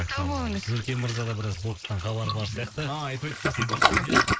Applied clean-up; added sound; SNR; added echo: neural mask model Resemble Enhance denoiser.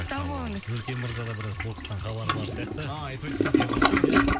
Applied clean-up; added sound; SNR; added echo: none; Toilet flush; -5 dB; none.